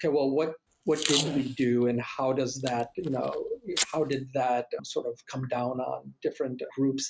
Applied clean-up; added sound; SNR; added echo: neural mask model RNNoise.